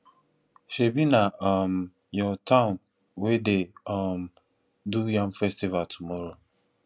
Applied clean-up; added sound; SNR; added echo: none; none; none; none.